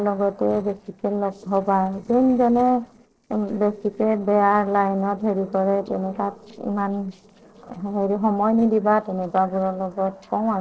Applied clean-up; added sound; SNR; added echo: neural separator model SepFormer DNS4.